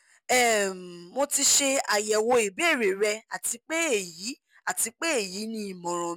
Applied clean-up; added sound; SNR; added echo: none; none; none; none.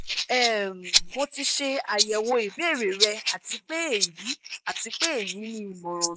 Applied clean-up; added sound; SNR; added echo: neural mask model Resemble Enhance denoiser.